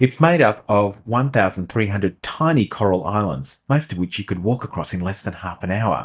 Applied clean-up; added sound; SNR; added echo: neural mask model DeepFilterNet 3.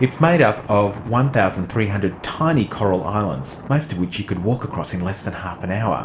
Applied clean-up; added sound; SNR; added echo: none; Thunder; 16 dB; reverberation time 1.8 s.